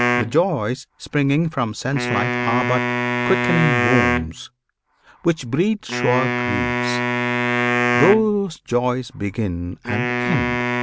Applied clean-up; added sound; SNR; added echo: none; Wind instrument, woodwind instrument; 1 dB; none.